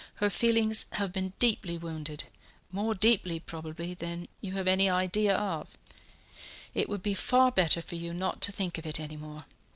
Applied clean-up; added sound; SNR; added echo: none; none; none; none.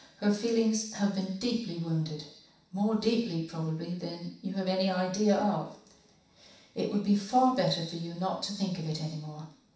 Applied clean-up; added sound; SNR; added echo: none; none; none; reverberation time 0.7 s.